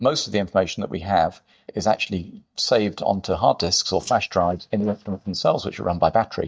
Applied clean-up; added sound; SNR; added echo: neural mask model DeepFilterNet 3.